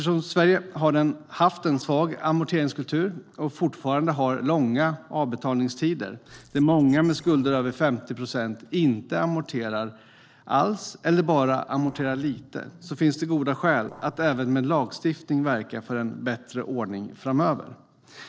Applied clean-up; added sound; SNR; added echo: neural separator model SepFormer DNS4.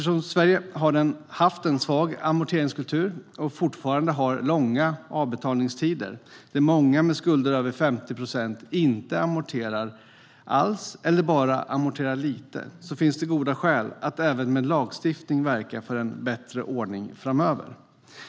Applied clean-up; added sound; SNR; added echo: none; none; none; none.